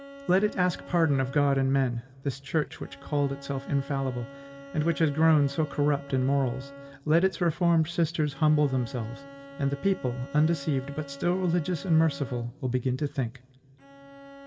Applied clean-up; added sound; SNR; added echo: none; Bowed string instrument; 18 dB; reverberation time 0.3 s.